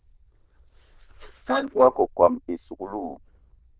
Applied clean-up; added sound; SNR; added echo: neural diffusion model UNIVERSE++.